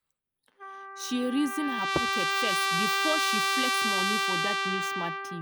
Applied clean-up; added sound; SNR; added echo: none; Trumpet; -5 dB; none.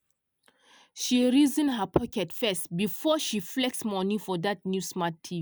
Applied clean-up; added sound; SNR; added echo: none; none; none; none.